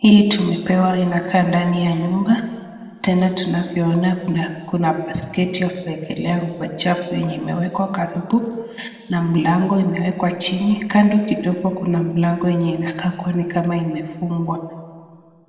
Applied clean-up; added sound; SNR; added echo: none; none; none; reverberation time 1.9 s.